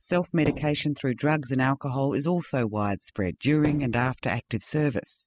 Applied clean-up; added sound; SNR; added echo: classical method spectral subtraction.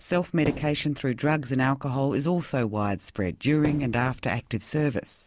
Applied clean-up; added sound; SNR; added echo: none; Thump, thud; 12 dB; none.